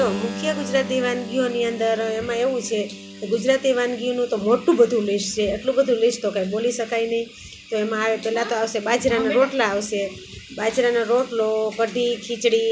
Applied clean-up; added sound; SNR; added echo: none; Keyboard (musical); 17 dB; none.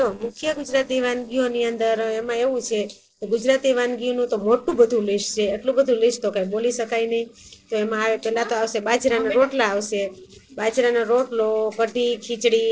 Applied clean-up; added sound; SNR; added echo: neural separator model SepFormer DNS4.